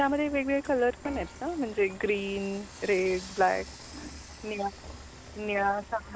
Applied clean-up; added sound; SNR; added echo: none; Frying (food) / Dishes, pots, and pans; 15 dB; none.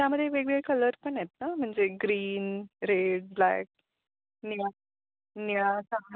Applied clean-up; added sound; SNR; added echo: none; none; none; none.